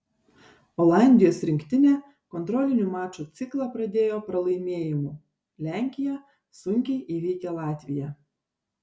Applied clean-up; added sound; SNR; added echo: none; none; none; none.